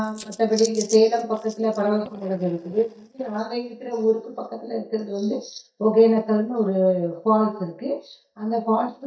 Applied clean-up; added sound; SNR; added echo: neural mask model DeepFilterNet 3.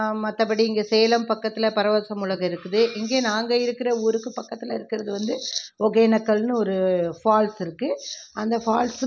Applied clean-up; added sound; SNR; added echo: none; none; none; none.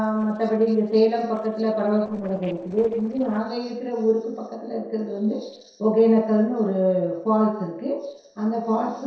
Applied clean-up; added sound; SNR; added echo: neural separator model SepFormer DNS4.